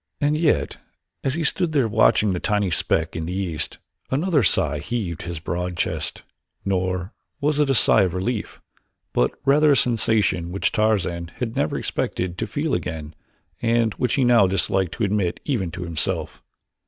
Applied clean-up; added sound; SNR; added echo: none; none; none; none.